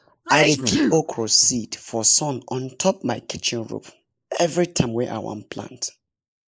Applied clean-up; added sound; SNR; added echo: neural mask model Resemble Enhance denoiser.